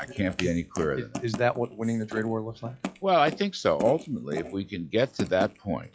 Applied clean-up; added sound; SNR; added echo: classical method log-MMSE.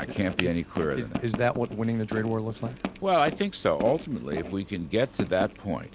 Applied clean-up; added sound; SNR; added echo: none; Writing; 9 dB; none.